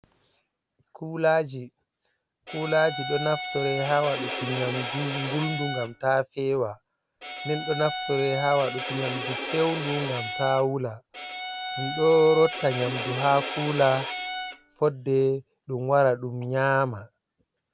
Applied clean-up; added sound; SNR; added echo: none; Bowed string instrument; 6 dB; none.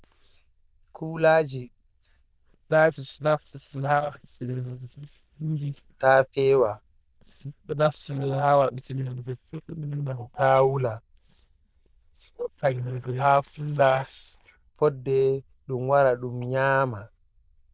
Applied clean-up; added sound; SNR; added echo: neural diffusion model UNIVERSE++.